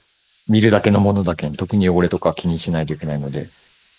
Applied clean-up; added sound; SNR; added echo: neural mask model Resemble Enhance denoiser.